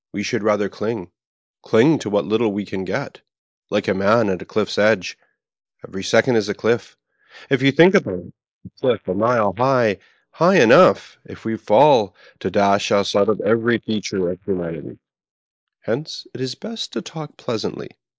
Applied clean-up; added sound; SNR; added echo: neural mask model Resemble Enhance denoiser.